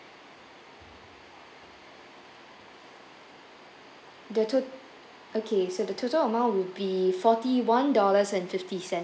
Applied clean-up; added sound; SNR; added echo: none; none; none; none.